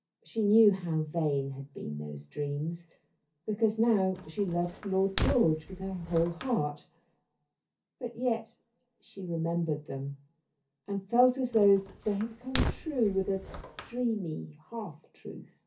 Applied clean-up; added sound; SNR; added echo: none; Fire; 5 dB; reverberation time 0.3 s.